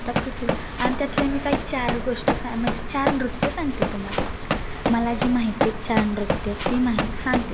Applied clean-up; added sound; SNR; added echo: none; Run; 1 dB; none.